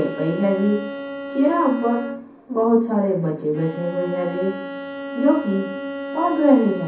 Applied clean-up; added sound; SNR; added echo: none; Bowed string instrument; 10 dB; reverberation time 0.6 s.